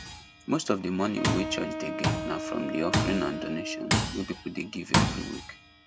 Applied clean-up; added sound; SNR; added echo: none; Wind instrument, woodwind instrument + Tools; -1 dB; none.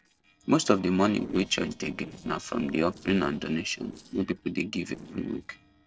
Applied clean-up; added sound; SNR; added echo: neural separator model SepFormer DNS4.